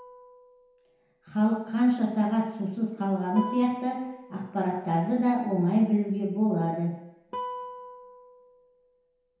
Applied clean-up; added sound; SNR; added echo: none; Guitar; 16 dB; reverberation time 1.0 s.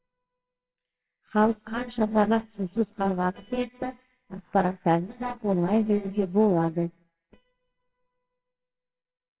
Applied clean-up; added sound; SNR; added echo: neural separator model SepFormer WHAMR!.